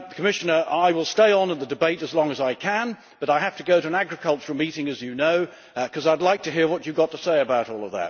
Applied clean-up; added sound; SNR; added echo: none; none; none; none.